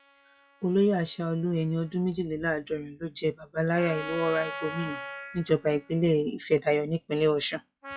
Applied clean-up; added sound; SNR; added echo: classical method log-MMSE.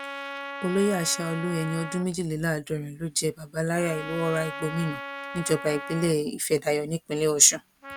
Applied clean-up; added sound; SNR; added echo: none; Trumpet; 12 dB; none.